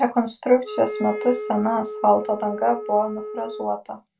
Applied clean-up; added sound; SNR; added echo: none; Wind instrument, woodwind instrument; 10 dB; reverberation time 0.2 s.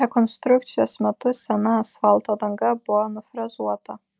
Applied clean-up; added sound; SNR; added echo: none; none; none; none.